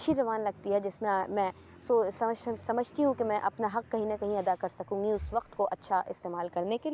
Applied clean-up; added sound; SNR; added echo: none; Breathing; 20 dB; none.